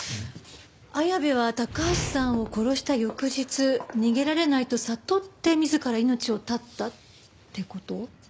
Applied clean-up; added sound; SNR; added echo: none; none; none; none.